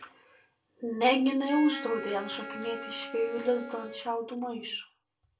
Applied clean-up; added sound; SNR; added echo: none; Wind instrument, woodwind instrument; 12 dB; reverberation time 0.3 s.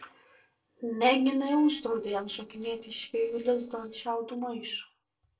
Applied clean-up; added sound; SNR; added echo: neural separator model SepFormer DNS4.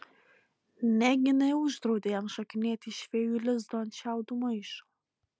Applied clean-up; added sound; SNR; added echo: none; none; none; none.